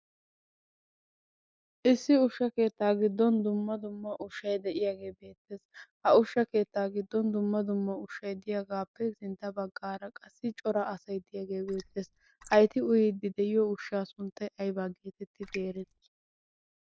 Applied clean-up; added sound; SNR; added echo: neural mask model Resemble Enhance denoiser.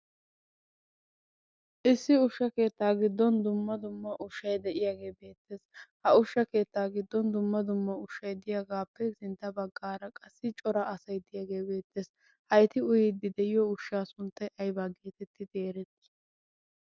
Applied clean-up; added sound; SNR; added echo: none; none; none; none.